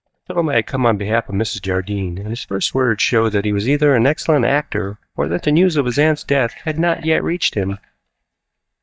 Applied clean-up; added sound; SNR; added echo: neural mask model DeepFilterNet 3.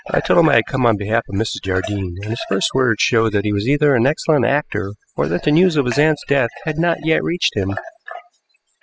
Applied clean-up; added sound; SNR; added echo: classical method spectral subtraction.